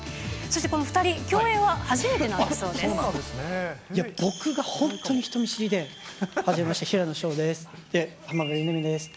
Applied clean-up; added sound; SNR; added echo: none; Cough; 10 dB; none.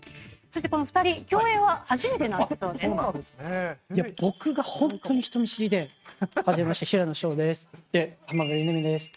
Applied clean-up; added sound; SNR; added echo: neural mask model RNNoise.